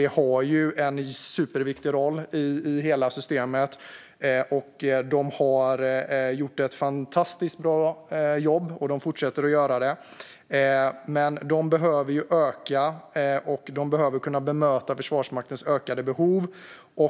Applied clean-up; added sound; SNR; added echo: none; none; none; none.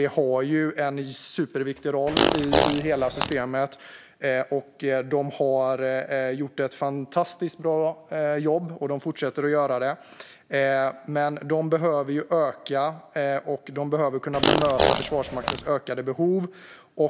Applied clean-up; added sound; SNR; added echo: none; Fart; -2 dB; none.